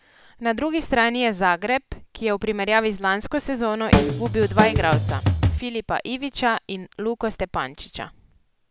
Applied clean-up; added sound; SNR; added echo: none; Drum kit; -4 dB; none.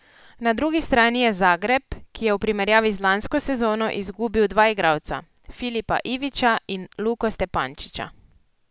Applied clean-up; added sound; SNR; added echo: none; none; none; none.